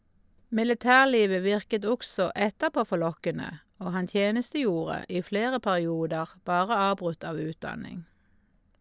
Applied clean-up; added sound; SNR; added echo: none; none; none; none.